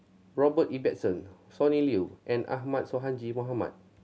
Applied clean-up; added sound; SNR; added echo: none; none; none; none.